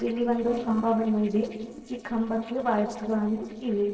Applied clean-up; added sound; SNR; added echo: neural separator model SepFormer DNS4.